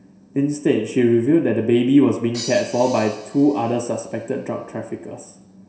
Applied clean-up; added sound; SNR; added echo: none; Crash cymbal; 19 dB; reverberation time 0.7 s.